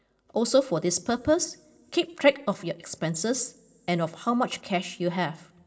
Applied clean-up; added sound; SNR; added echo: none; none; none; reverberation time 0.3 s.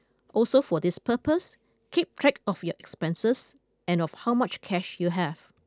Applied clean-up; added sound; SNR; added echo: none; none; none; none.